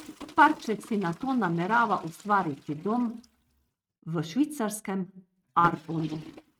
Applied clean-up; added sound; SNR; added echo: neural mask model RNNoise.